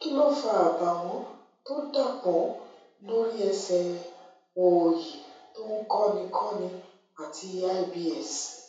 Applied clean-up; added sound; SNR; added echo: none; none; none; reverberation time 0.7 s.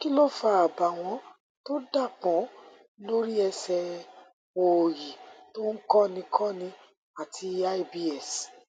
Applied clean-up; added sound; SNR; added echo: none; none; none; none.